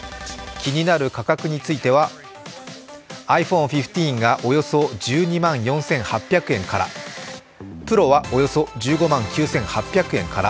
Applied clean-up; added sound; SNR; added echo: none; none; none; none.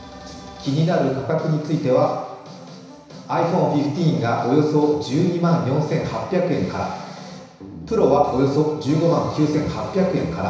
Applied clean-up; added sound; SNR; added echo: none; none; none; reverberation time 1.0 s.